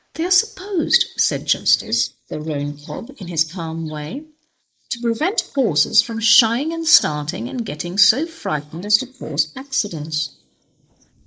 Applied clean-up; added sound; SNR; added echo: neural mask model Resemble Enhance denoiser.